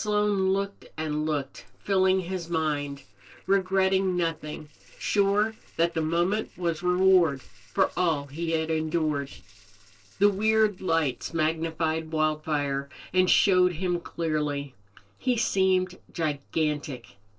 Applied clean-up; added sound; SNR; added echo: neural separator model SepFormer DNS4.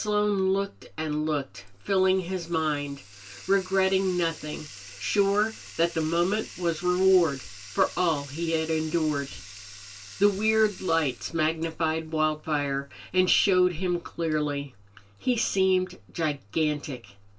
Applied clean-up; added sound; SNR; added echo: none; Bathtub (filling or washing); 19 dB; reverberation time 0.1 s.